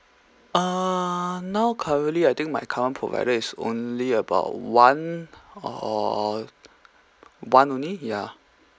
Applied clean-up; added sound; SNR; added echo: none; none; none; none.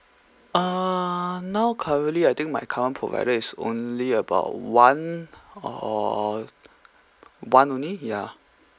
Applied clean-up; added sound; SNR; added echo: none; Fart; 19 dB; none.